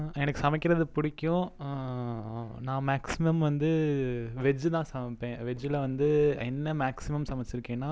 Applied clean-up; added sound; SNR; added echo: none; none; none; none.